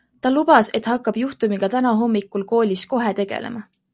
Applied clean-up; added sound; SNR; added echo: none; none; none; none.